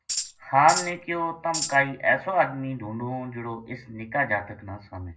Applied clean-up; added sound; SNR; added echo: none; Tambourine; 6 dB; reverberation time 0.3 s.